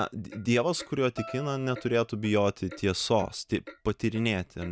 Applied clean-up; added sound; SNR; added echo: none; Clock + Guitar; 19 dB; none.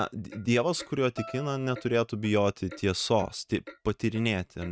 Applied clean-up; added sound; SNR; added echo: neural mask model RNNoise.